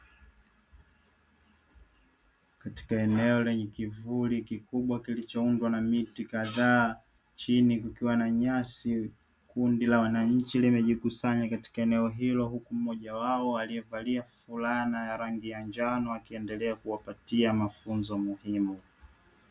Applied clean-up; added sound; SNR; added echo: none; none; none; none.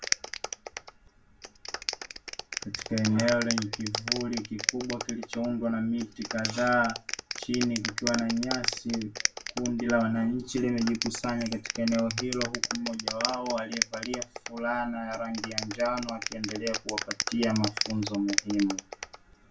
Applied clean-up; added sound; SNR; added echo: none; Clapping; 5 dB; reverberation time 0.2 s.